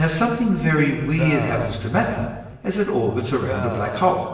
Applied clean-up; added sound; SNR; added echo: none; Burping, eructation; 8 dB; reverberation time 1.1 s.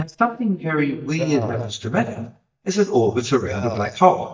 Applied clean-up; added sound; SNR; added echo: neural mask model DeepFilterNet 3.